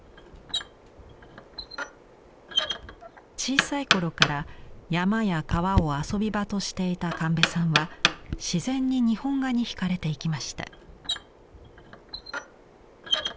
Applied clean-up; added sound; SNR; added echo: none; Knock; 3 dB; none.